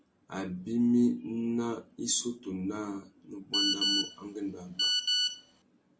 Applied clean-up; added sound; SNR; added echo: none; Telephone; -2 dB; none.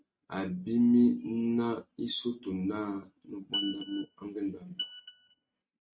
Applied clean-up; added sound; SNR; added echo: neural mask model RNNoise.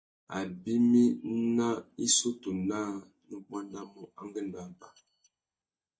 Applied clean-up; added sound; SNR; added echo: neural mask model DeepFilterNet 3.